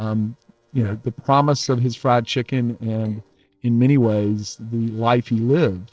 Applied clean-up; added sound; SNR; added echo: neural separator model SepFormer DNS4.